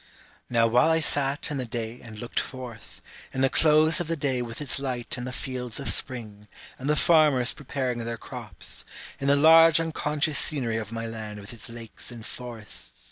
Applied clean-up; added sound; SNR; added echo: none; none; none; none.